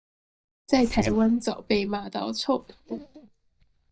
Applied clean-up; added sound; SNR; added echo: neural mask model DeepFilterNet 3.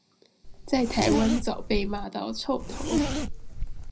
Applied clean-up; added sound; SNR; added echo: none; Zipper (clothing); 0 dB; reverberation time 0.3 s.